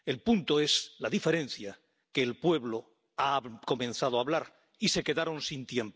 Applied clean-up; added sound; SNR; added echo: none; none; none; none.